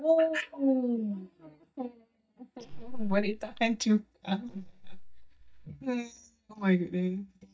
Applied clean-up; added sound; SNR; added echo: neural mask model DeepFilterNet 3.